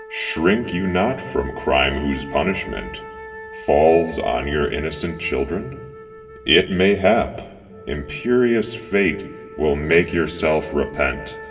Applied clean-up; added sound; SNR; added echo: none; Wind instrument, woodwind instrument; 16 dB; reverberation time 2.1 s.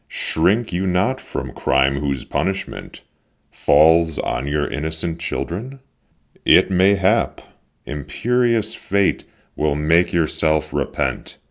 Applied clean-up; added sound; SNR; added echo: none; none; none; none.